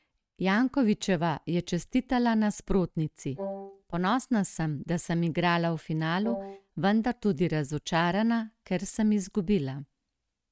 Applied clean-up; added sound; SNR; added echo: neural mask model RNNoise.